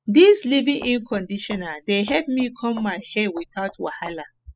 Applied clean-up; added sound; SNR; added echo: classical method spectral subtraction.